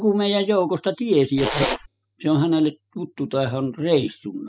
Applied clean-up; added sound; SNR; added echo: classical method spectral subtraction.